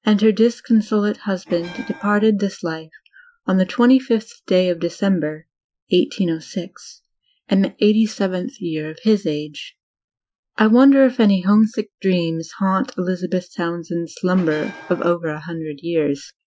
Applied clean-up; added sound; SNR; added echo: classical method Wiener filter.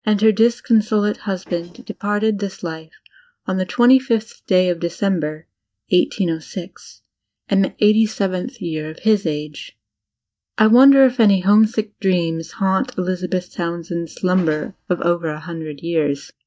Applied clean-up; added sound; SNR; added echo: neural mask model DeepFilterNet 3.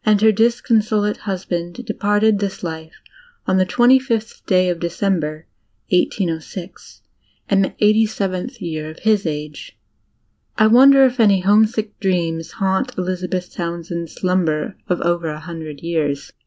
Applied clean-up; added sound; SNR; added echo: none; none; none; none.